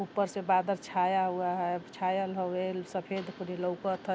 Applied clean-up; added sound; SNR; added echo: none; Mechanisms; 19 dB; none.